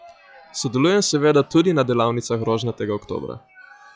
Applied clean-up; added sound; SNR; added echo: classical method log-MMSE.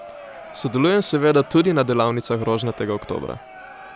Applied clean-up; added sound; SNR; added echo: none; Crowd; 19 dB; none.